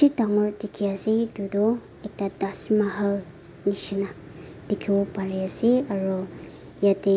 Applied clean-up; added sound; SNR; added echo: none; none; none; none.